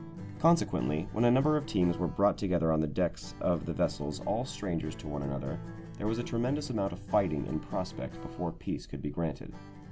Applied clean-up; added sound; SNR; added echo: none; Acoustic guitar; 14 dB; none.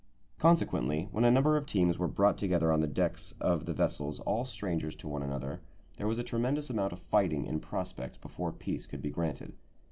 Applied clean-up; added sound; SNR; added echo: none; none; none; none.